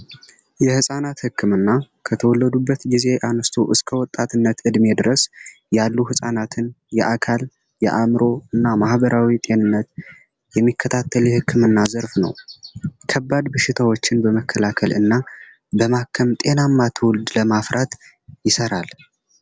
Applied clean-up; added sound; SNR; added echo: none; none; none; none.